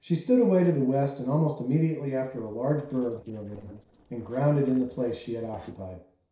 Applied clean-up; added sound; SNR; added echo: neural separator model SepFormer DNS4.